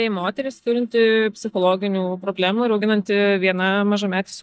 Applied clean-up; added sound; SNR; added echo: neural mask model DeepFilterNet 3.